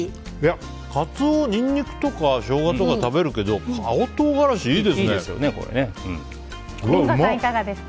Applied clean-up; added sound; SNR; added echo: none; none; none; none.